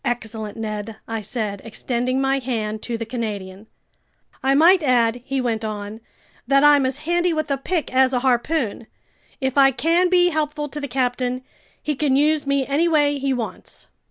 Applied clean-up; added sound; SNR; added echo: none; none; none; none.